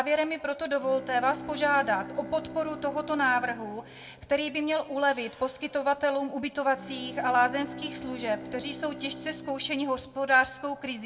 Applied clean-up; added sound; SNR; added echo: none; Bowed string instrument; 15 dB; reverberation time 0.9 s.